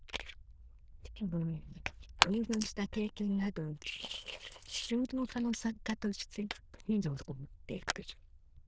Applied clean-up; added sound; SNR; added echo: neural diffusion model UNIVERSE++.